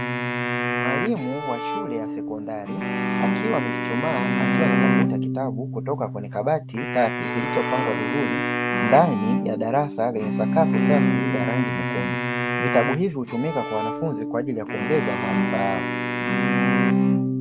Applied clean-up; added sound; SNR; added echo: none; Wind instrument, woodwind instrument + Bowed string instrument; -3 dB; none.